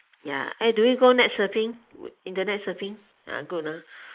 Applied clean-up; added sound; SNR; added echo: neural mask model Resemble Enhance denoiser.